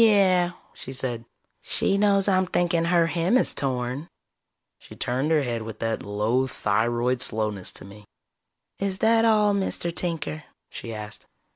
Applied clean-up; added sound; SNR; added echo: none; none; none; none.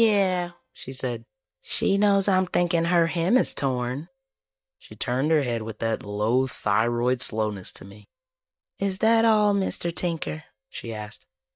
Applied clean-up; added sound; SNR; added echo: neural mask model DeepFilterNet 3.